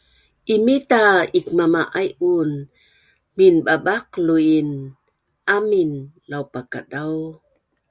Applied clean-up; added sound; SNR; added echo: none; none; none; none.